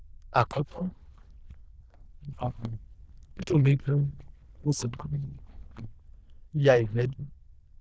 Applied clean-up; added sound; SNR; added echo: neural diffusion model UNIVERSE++.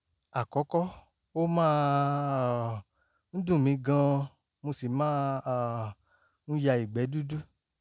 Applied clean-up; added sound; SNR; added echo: none; none; none; none.